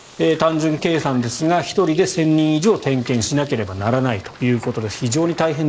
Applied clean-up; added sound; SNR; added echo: neural mask model Resemble Enhance denoiser.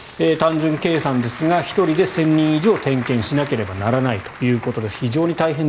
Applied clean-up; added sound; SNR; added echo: none; Applause / Crowd; 17 dB; none.